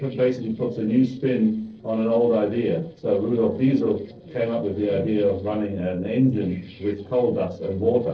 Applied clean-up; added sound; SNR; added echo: neural separator model SepFormer DNS4.